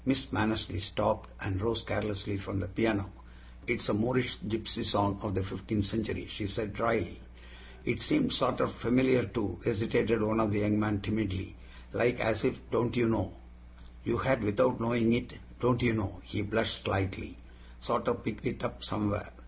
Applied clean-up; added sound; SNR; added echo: none; none; none; none.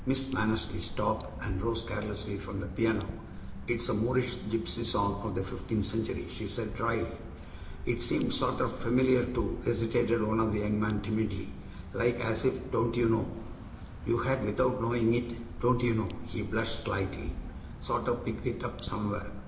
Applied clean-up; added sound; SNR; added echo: none; Drip / Water; 10 dB; reverberation time 0.8 s.